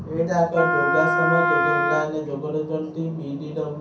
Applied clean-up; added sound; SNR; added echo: none; Wind instrument, woodwind instrument; -3 dB; reverberation time 0.6 s.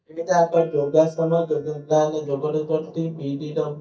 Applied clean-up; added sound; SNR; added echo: neural mask model DeepFilterNet 3.